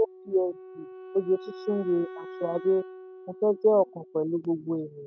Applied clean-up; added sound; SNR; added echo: none; Wind instrument, woodwind instrument; 16 dB; none.